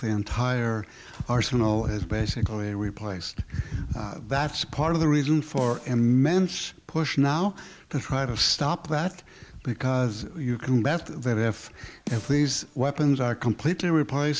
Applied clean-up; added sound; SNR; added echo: none; Snare drum; 18 dB; none.